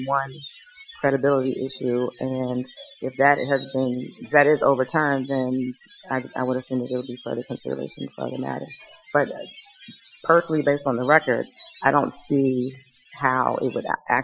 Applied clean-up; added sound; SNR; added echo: classical method Wiener filter.